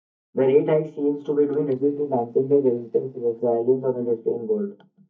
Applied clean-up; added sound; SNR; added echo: neural mask model DeepFilterNet 3.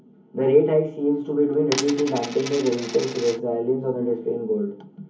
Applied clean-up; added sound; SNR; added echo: none; Coin (dropping); 11 dB; reverberation time 0.3 s.